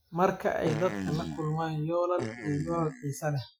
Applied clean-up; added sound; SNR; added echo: classical method Wiener filter.